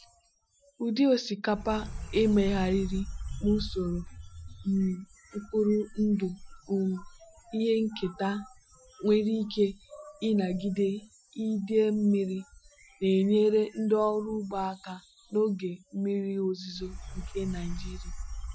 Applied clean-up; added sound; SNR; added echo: classical method Wiener filter.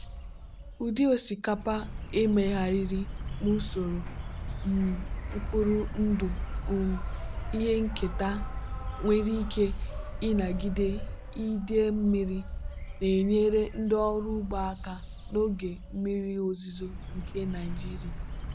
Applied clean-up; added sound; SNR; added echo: none; Insect; 6 dB; none.